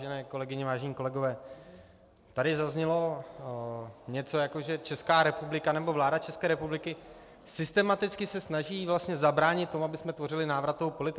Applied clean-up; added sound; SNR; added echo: none; none; none; none.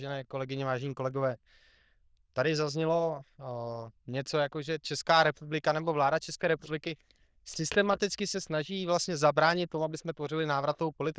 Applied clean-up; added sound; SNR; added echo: neural diffusion model UNIVERSE++.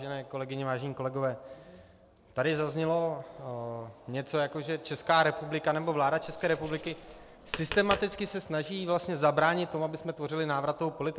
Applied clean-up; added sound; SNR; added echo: none; Tap; 11 dB; none.